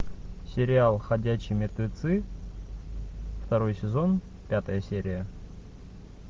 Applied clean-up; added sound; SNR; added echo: none; none; none; none.